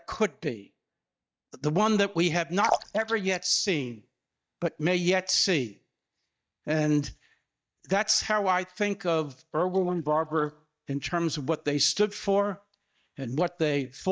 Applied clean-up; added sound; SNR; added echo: neural mask model DeepFilterNet 3.